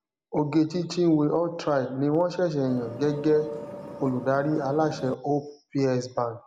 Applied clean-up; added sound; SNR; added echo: none; Vehicle; 13 dB; none.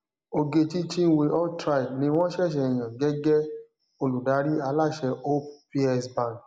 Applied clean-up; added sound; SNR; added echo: none; none; none; none.